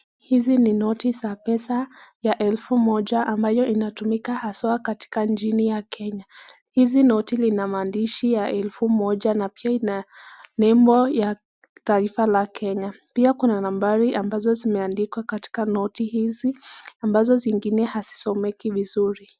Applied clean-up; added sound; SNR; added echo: none; none; none; none.